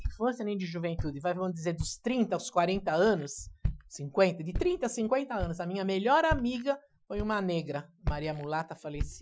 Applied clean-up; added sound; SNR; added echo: classical method Wiener filter.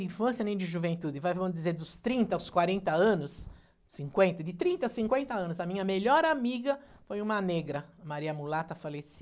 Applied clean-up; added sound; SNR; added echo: none; none; none; none.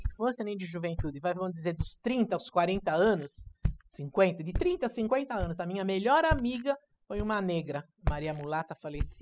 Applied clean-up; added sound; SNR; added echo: classical method spectral subtraction.